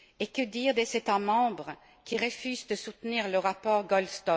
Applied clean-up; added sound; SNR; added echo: none; none; none; none.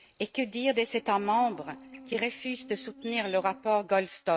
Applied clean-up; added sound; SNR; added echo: neural mask model RNNoise.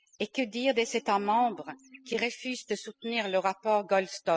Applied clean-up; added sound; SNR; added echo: classical method spectral subtraction.